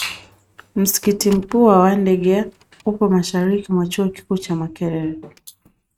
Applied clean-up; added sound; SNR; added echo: neural mask model RNNoise.